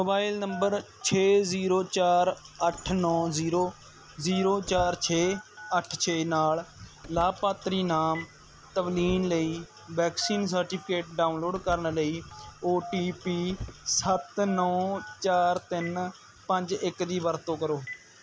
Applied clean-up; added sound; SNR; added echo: none; Telephone + Car; 16 dB; none.